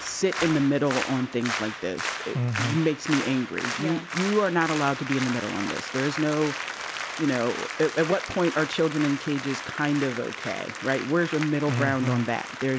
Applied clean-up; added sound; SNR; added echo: none; Applause; 8 dB; none.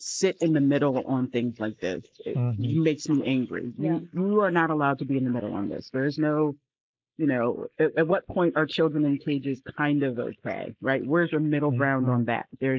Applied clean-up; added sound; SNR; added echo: neural mask model Resemble Enhance denoiser.